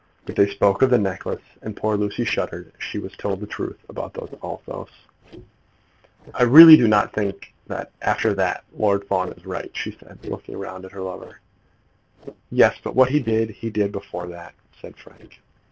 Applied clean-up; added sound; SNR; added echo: neural separator model SepFormer DNS4.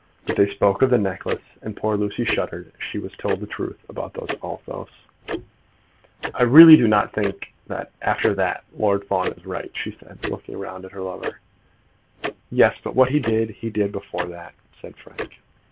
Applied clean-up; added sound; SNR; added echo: none; Tick-tock; 13 dB; none.